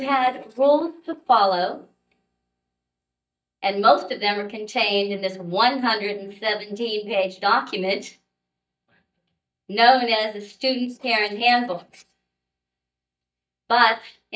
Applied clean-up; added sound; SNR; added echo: neural mask model DeepFilterNet 3.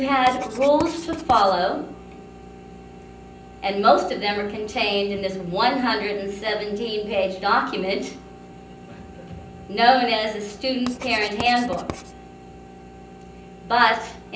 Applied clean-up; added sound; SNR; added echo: none; Writing; 15 dB; reverberation time 0.6 s.